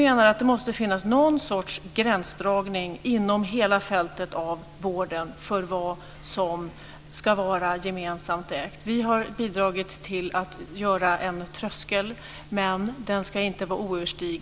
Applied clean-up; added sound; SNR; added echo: none; none; none; none.